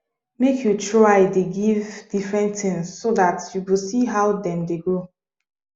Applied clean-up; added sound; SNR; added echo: none; none; none; none.